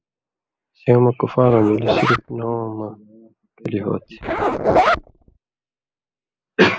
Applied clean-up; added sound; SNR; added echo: neural mask model Resemble Enhance denoiser.